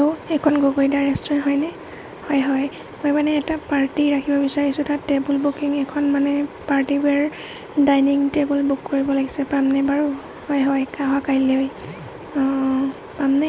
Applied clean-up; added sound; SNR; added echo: none; none; none; none.